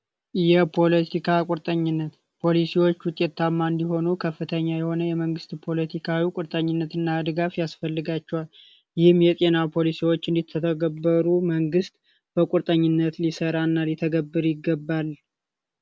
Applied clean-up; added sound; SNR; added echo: none; none; none; none.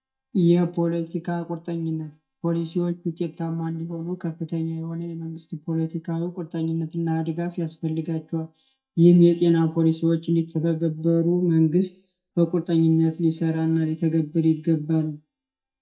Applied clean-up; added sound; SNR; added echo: neural mask model DeepFilterNet 3.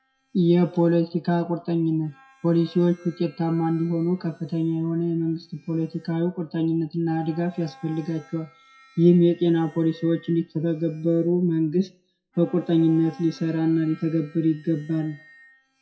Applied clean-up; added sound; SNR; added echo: classical method WPE with log-MMSE.